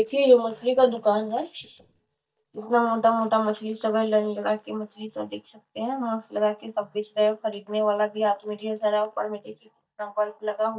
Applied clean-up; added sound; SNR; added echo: neural mask model DeepFilterNet 3.